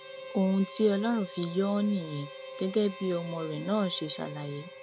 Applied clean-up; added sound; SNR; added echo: none; Harmonica; 13 dB; none.